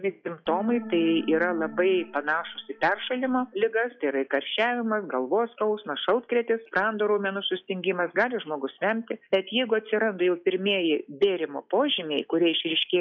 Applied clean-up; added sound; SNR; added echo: classical method log-MMSE.